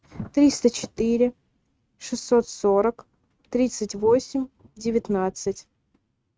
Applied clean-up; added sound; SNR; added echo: neural mask model RNNoise.